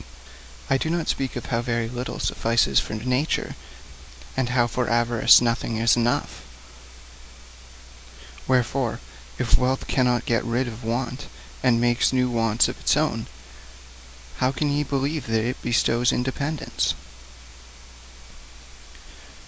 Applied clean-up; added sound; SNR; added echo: none; none; none; none.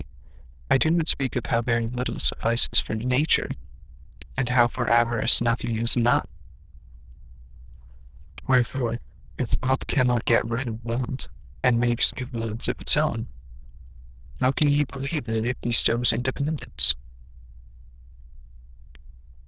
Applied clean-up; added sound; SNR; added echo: neural diffusion model UNIVERSE++.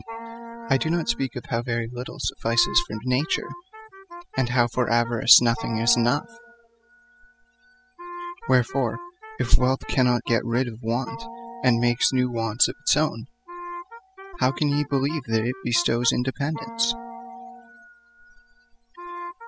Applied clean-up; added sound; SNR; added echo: classical method spectral subtraction.